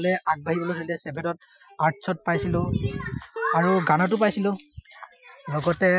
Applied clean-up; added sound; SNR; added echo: classical method Wiener filter.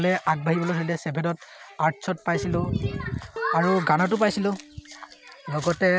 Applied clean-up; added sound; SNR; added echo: none; Plucked string instrument; 14 dB; none.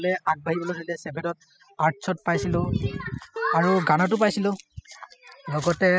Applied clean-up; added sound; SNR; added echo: classical method spectral subtraction.